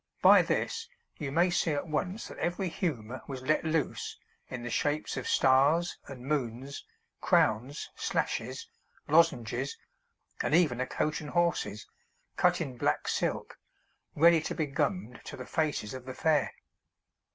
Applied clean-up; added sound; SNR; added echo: none; none; none; none.